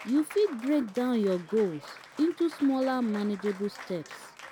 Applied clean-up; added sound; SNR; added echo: none; Applause; 17 dB; none.